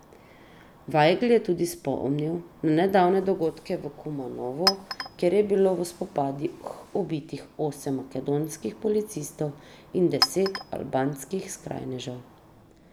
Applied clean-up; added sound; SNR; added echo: none; Chink, clink; 12 dB; none.